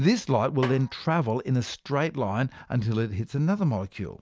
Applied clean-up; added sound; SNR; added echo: none; Snare drum; 15 dB; none.